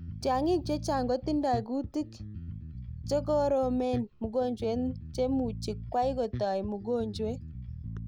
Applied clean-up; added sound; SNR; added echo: none; Bass guitar; 9 dB; none.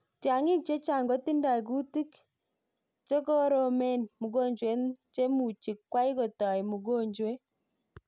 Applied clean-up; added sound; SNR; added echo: none; none; none; none.